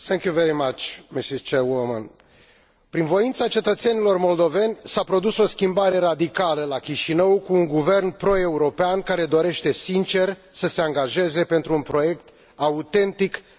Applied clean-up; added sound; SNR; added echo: none; none; none; none.